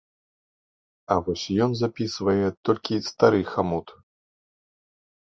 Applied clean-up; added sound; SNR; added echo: none; none; none; none.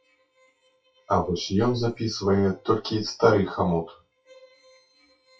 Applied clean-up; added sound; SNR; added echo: classical method WPE with log-MMSE.